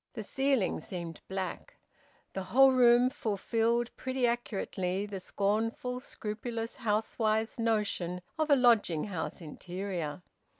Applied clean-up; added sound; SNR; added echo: none; none; none; none.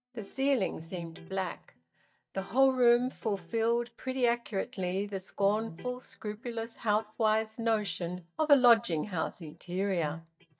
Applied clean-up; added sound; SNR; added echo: neural mask model DeepFilterNet 3.